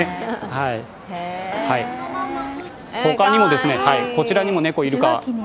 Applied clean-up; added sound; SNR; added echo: none; none; none; none.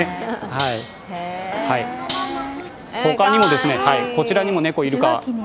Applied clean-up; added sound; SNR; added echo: none; Cutlery, silverware; 17 dB; none.